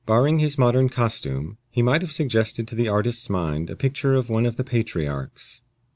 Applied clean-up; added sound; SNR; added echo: none; none; none; none.